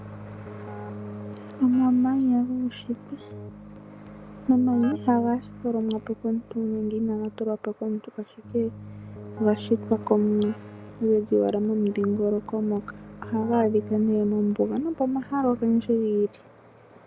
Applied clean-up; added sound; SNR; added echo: none; Keyboard (musical); 16 dB; none.